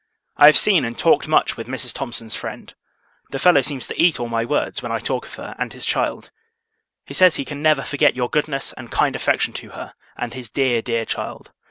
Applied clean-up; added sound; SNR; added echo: none; none; none; none.